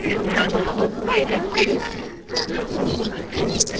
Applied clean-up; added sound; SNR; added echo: neural separator model SepFormer DNS4.